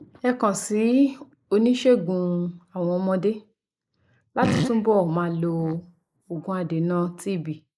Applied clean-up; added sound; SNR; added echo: neural mask model Resemble Enhance denoiser.